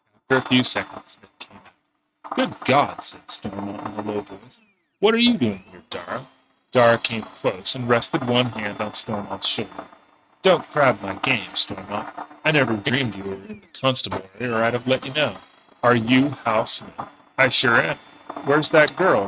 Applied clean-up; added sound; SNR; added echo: neural mask model RNNoise.